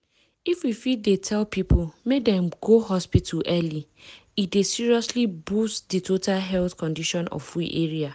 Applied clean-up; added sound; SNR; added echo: none; none; none; none.